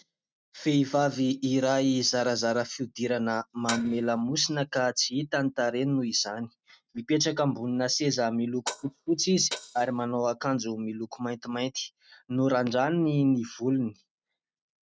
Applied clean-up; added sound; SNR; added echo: neural mask model RNNoise.